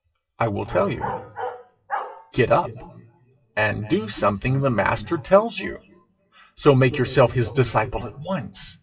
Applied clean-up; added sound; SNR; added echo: classical method WPE with log-MMSE.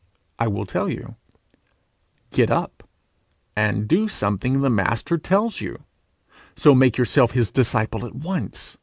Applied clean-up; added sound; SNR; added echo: none; none; none; none.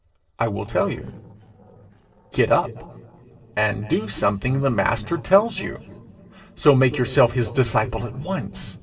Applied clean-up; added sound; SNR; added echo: neural separator model SepFormer DNS4.